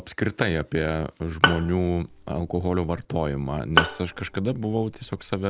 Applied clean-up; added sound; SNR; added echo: none; Bowed string instrument; 2 dB; none.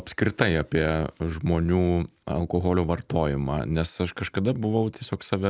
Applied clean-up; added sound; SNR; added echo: none; none; none; none.